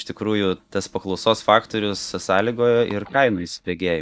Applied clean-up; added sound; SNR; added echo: neural mask model DeepFilterNet 3.